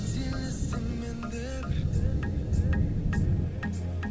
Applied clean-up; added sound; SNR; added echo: none; Thunder / Rain; -4 dB; none.